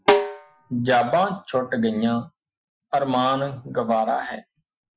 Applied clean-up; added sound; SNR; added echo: classical method Wiener filter.